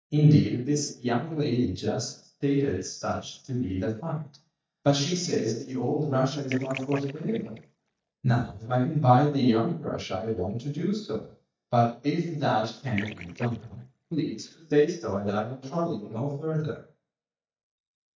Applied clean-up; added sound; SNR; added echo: neural mask model DeepFilterNet 3.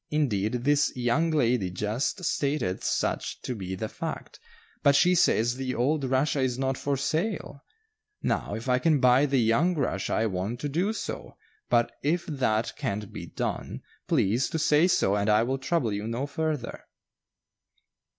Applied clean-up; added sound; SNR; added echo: none; none; none; none.